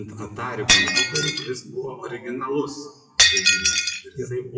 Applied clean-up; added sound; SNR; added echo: classical method WPE with log-MMSE.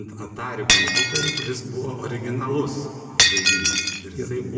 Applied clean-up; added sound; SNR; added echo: none; Shatter; -5 dB; reverberation time 2.2 s.